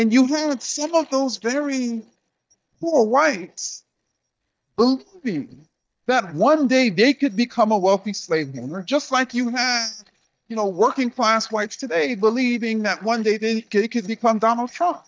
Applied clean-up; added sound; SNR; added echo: neural mask model DeepFilterNet 3.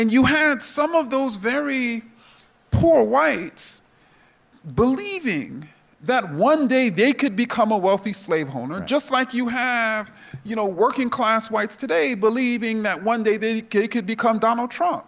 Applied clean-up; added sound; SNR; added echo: none; none; none; none.